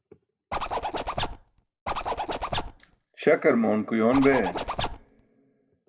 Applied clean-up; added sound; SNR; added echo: none; Zipper (clothing); 4 dB; reverberation time 0.8 s.